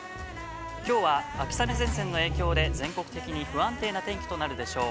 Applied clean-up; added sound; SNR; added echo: none; Growling; 1 dB; none.